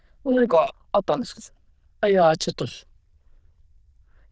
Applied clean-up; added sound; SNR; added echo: neural diffusion model UNIVERSE++.